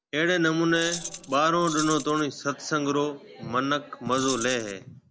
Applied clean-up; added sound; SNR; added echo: none; Keys jangling; 10 dB; none.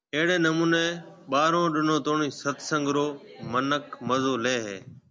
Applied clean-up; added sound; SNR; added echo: none; none; none; none.